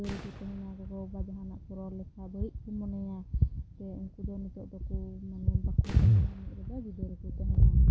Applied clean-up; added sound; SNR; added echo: none; Fireworks; 18 dB; none.